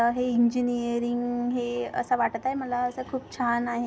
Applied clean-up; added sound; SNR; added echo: none; none; none; none.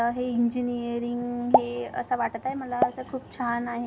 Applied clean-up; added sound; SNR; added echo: none; Explosion; 2 dB; none.